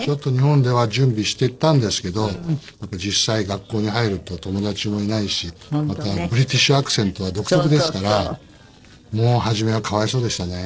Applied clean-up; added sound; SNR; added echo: neural separator model SepFormer DNS4.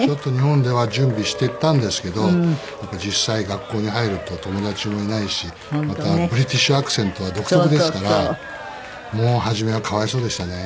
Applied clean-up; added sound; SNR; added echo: none; Cheering; 14 dB; none.